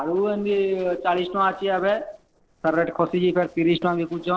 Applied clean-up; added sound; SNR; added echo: neural separator model SepFormer DNS4.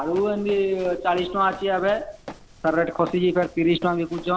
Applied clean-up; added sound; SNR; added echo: none; Run; 19 dB; none.